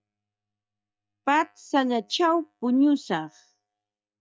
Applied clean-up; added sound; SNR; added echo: neural mask model DeepFilterNet 3.